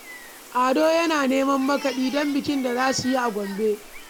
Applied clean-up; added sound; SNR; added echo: none; Bathtub (filling or washing) + Gull, seagull; 20 dB; none.